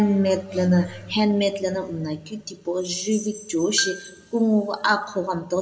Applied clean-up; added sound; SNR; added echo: none; Marimba, xylophone; 12 dB; reverberation time 1.4 s.